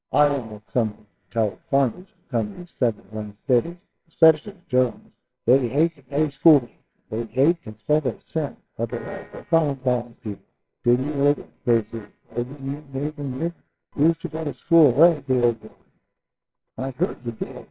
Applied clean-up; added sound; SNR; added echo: neural separator model SepFormer WHAMR!.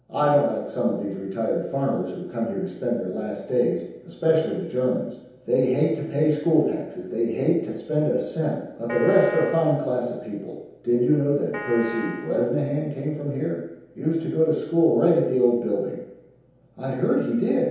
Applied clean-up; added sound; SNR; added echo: none; Piano; 11 dB; reverberation time 0.9 s.